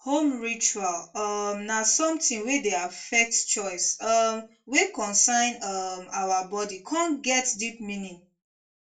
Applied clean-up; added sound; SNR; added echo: none; none; none; reverberation time 0.2 s.